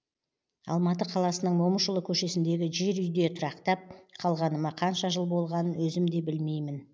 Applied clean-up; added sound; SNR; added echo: none; none; none; none.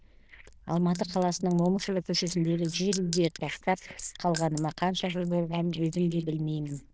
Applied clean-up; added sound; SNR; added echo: neural diffusion model UNIVERSE++.